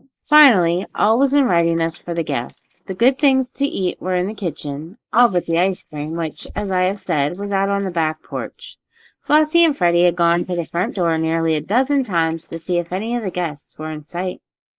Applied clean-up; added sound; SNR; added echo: neural mask model Resemble Enhance denoiser.